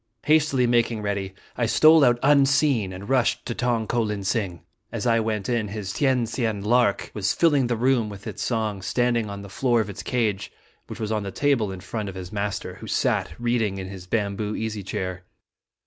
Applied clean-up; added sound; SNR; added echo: none; none; none; none.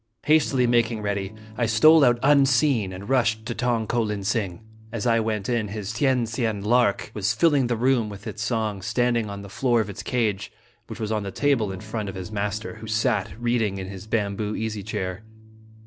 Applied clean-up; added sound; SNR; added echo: none; Electric guitar / Strum; 18 dB; none.